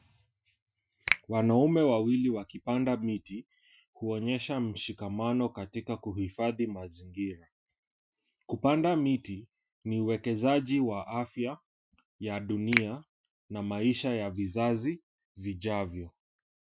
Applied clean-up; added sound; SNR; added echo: classical method Wiener filter.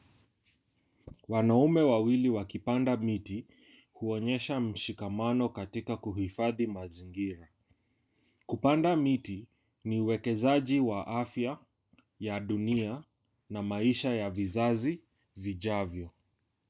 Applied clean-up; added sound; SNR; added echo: neural mask model Resemble Enhance denoiser.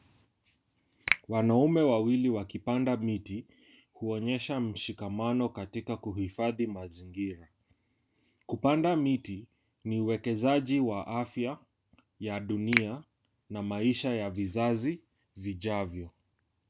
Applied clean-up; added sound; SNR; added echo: none; Finger snapping; 7 dB; none.